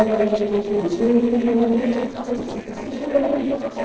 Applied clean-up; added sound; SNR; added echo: neural separator model SepFormer DNS4.